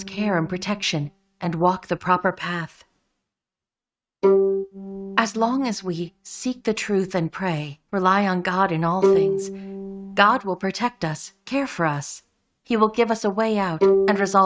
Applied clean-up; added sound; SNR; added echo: neural mask model RNNoise.